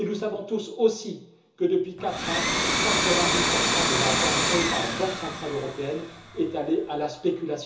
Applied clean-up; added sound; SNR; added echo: none; Domestic sounds, home sounds; -1 dB; reverberation time 0.7 s.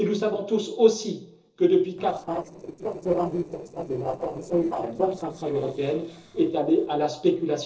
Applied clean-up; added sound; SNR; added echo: neural separator model SepFormer DNS4.